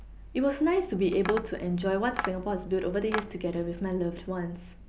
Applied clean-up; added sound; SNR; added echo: none; Tap; 11 dB; none.